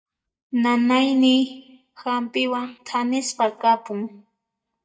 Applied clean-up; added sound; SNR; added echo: neural mask model DeepFilterNet 3.